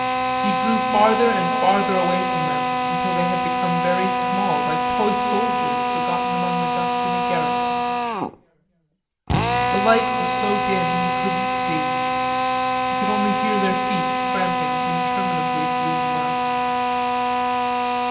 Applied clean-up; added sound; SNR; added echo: none; Drill; -5 dB; reverberation time 2.4 s.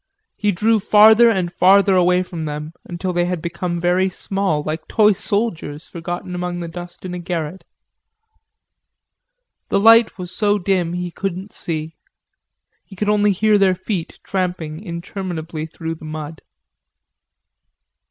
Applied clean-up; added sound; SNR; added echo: none; none; none; none.